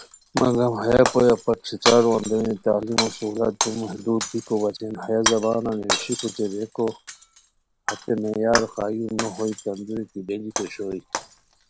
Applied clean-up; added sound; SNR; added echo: none; Shatter; 8 dB; none.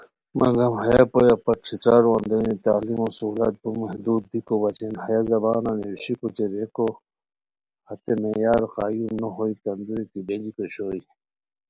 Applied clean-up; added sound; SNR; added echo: none; none; none; none.